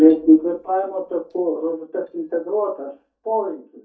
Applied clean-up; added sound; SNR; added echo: neural mask model DeepFilterNet 3.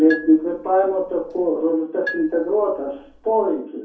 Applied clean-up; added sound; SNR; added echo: none; Marimba, xylophone; 16 dB; reverberation time 0.6 s.